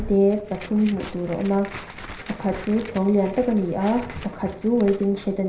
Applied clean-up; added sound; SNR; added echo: none; Tearing; 15 dB; reverberation time 0.5 s.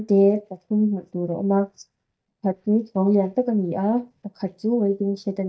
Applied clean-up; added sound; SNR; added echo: neural mask model DeepFilterNet 3.